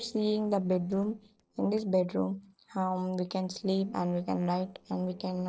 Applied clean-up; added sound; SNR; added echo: neural separator model SepFormer DNS4.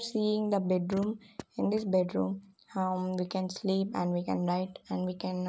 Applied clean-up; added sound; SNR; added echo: none; none; none; none.